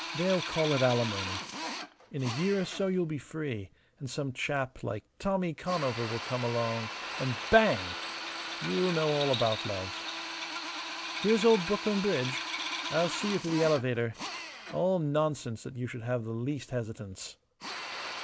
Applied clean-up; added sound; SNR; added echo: none; Drill; 8 dB; none.